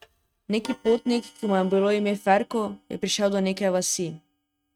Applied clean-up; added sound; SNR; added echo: neural mask model RNNoise.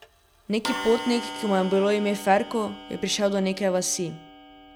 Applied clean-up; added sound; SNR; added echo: none; Clock; 12 dB; none.